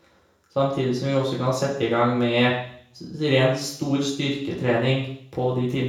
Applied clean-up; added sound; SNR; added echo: none; none; none; reverberation time 0.6 s.